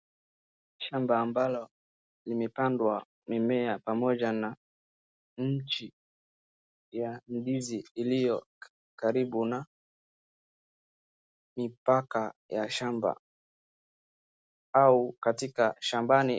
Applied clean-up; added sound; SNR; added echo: none; none; none; none.